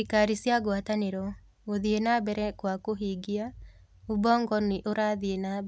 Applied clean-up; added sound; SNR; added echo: none; none; none; none.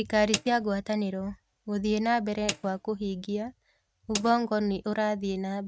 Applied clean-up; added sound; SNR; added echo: neural mask model RNNoise.